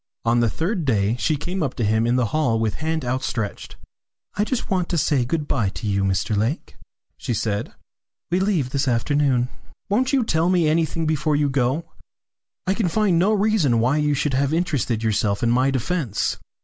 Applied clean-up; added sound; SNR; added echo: none; none; none; none.